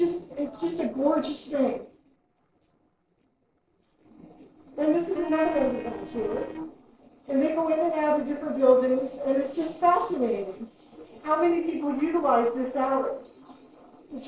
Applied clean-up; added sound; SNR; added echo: neural separator model SepFormer DNS4.